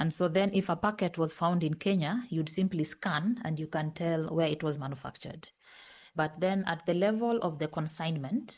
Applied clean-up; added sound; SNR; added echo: neural mask model Resemble Enhance denoiser.